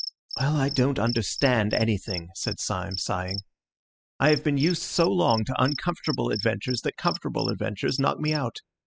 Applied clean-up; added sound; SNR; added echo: classical method spectral subtraction.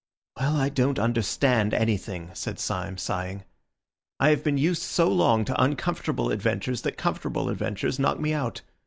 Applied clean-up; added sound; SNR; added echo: none; none; none; none.